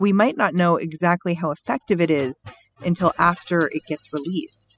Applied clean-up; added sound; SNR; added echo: classical method spectral subtraction.